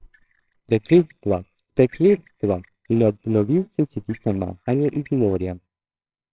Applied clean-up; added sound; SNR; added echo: neural separator model SepFormer WHAMR!.